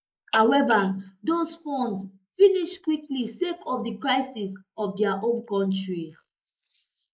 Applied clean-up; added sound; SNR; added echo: neural mask model Resemble Enhance denoiser.